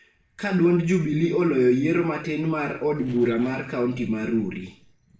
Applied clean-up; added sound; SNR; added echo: neural separator model SepFormer DNS4.